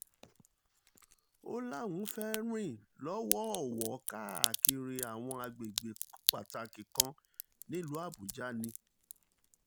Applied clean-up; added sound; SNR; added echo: none; Crack; -1 dB; none.